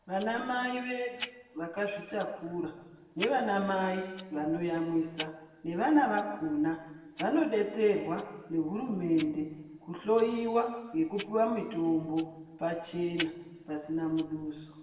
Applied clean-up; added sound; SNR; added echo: none; Tick-tock; 18 dB; reverberation time 1.2 s.